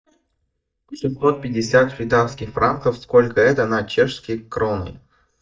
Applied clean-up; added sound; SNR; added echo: neural mask model DeepFilterNet 3.